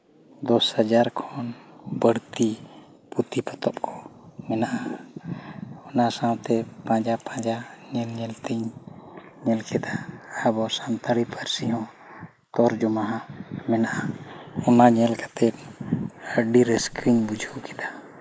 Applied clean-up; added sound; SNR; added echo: neural mask model Resemble Enhance denoiser.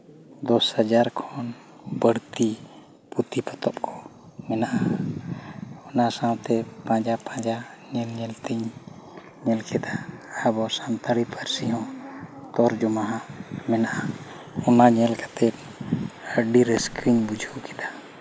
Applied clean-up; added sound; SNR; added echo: none; Fireworks; 15 dB; none.